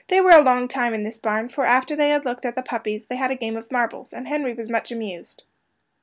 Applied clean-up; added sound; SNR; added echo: none; none; none; none.